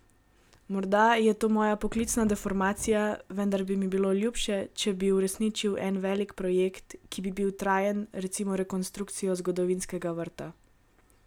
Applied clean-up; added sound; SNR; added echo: none; Wind; 15 dB; none.